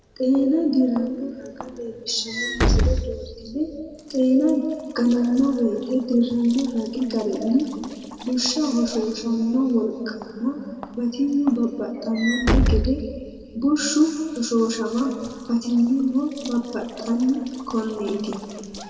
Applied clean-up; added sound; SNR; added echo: none; Walk, footsteps / Slam; 7 dB; reverberation time 2.3 s.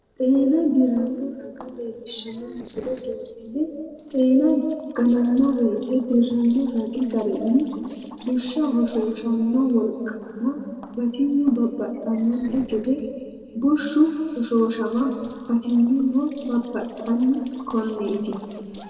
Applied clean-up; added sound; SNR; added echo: neural separator model SepFormer DNS4.